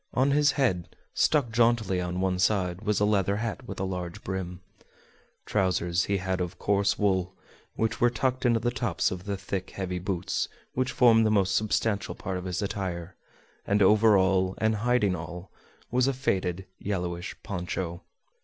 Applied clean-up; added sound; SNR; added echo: none; none; none; none.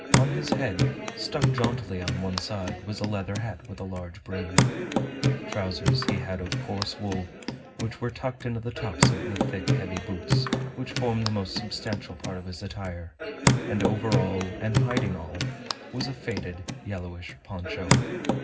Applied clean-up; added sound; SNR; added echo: none; Hands / Wood; -3 dB; reverberation time 0.4 s.